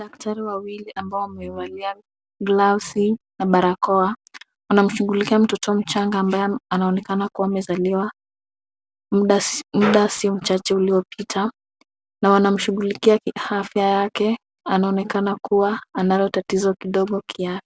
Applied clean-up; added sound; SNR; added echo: none; none; none; none.